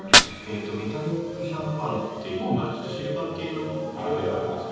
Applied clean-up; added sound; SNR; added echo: none; Fire; -1 dB; reverberation time 1.2 s.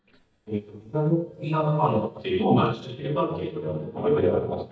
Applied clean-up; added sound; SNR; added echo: neural mask model DeepFilterNet 3.